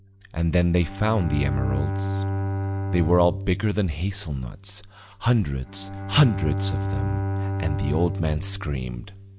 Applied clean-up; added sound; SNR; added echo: none; Bowed string instrument; 4 dB; none.